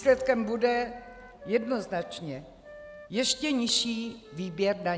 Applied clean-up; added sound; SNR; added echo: none; Wind instrument, woodwind instrument; 19 dB; none.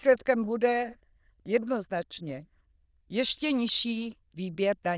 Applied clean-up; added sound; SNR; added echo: neural diffusion model UNIVERSE++.